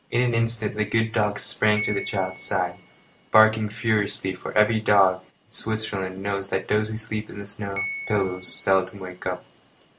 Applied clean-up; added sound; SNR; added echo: none; Piano; 16 dB; none.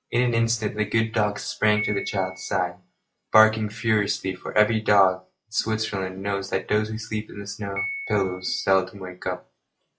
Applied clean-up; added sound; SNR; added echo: classical method log-MMSE.